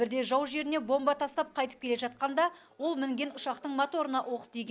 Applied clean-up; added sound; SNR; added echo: none; none; none; none.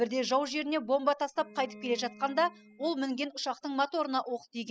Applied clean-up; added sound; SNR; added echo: classical method spectral subtraction.